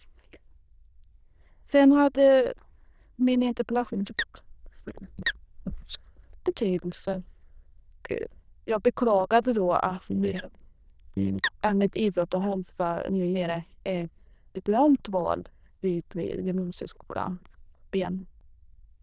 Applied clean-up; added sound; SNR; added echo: neural diffusion model UNIVERSE++.